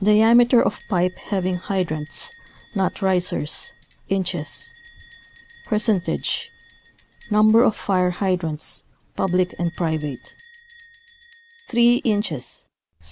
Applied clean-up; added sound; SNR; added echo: none; Bell; 6 dB; none.